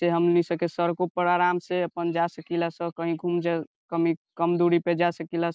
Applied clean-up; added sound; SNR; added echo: none; none; none; none.